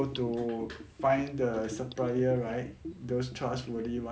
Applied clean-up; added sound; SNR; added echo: none; Bathtub (filling or washing) / Gurgling; 14 dB; none.